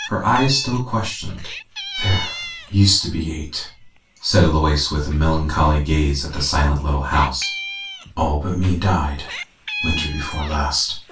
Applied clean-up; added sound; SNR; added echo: none; Meow; 13 dB; reverberation time 0.2 s.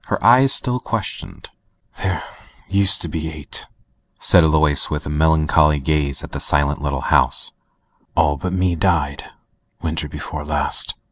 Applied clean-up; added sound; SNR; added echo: none; none; none; none.